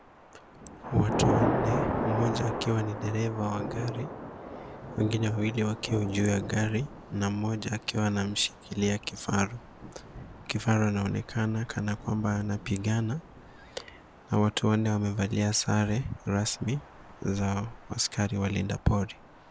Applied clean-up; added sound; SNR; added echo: none; Thunder / Rain; 8 dB; none.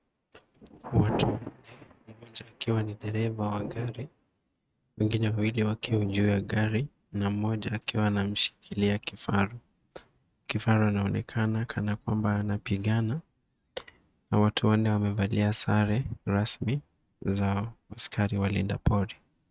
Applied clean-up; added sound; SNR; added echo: neural mask model RNNoise.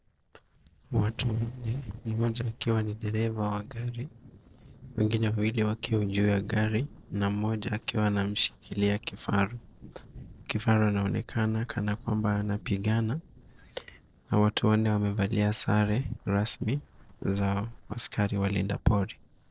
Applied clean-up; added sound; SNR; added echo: neural separator model SepFormer DNS4.